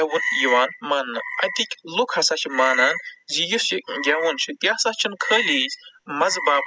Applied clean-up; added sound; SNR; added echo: classical method spectral subtraction.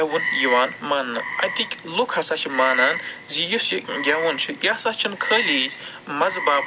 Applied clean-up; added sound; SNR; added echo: none; Frog; 6 dB; none.